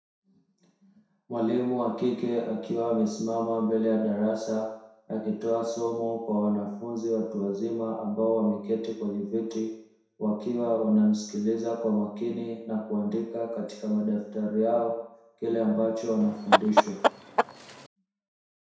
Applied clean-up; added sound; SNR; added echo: none; Chicken, rooster; -3 dB; reverberation time 0.7 s.